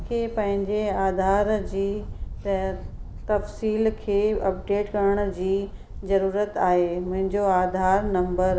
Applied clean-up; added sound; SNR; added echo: none; Camera; 11 dB; none.